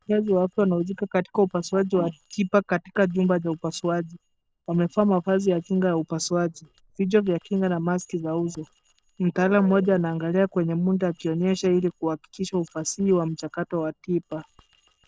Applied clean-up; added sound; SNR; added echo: neural separator model SepFormer DNS4.